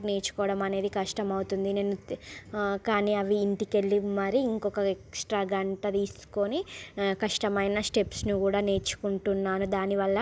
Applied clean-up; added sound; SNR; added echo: none; none; none; none.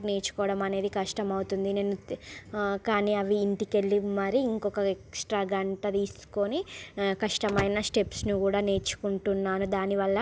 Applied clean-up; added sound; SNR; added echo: none; Slam / Wood; 11 dB; none.